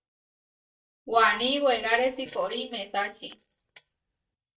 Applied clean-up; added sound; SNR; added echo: neural mask model DeepFilterNet 3.